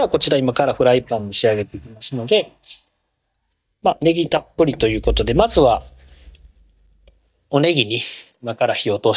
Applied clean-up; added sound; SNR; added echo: neural mask model DeepFilterNet 3.